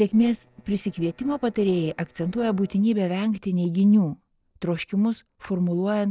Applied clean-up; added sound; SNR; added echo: neural separator model SepFormer DNS4.